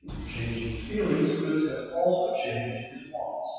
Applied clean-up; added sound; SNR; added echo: classical method WPE with log-MMSE.